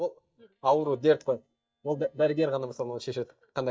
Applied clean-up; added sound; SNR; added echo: neural mask model DeepFilterNet 3.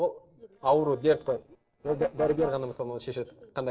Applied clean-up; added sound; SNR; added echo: neural separator model SepFormer DNS4.